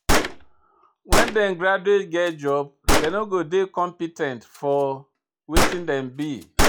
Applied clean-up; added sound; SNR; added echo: classical method log-MMSE.